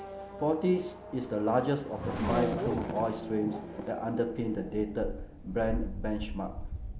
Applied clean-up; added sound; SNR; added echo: none; Race car, auto racing / Accelerating, revving, vroom; 5 dB; none.